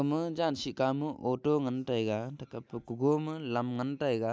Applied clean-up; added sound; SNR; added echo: none; none; none; none.